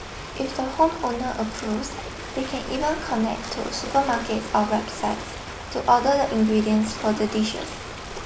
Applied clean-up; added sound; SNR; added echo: none; Ocean; 10 dB; none.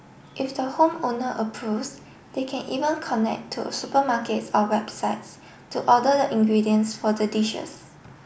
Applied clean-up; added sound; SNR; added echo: none; none; none; none.